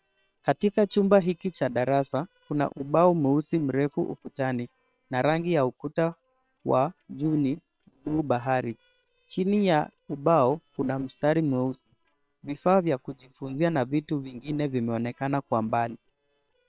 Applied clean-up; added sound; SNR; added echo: neural separator model SepFormer WHAM!.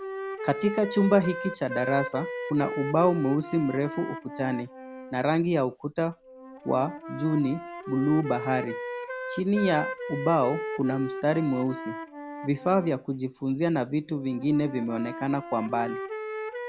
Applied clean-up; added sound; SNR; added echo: none; Wind instrument, woodwind instrument; 9 dB; none.